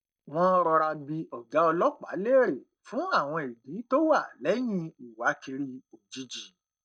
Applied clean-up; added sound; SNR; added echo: neural mask model DeepFilterNet 3.